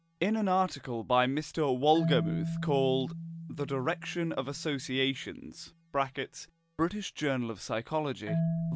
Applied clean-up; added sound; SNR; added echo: none; Marimba, xylophone; 7 dB; none.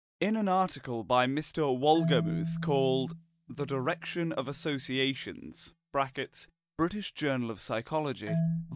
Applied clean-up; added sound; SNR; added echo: neural mask model DeepFilterNet 3.